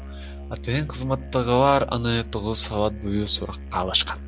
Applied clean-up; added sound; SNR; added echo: none; Musical instrument; 11 dB; none.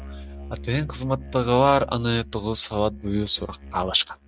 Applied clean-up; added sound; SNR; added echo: neural mask model RNNoise.